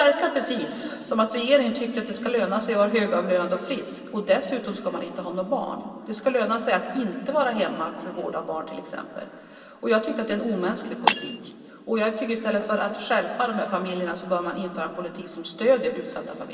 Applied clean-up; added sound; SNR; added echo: none; Shatter; 7 dB; reverberation time 2.7 s.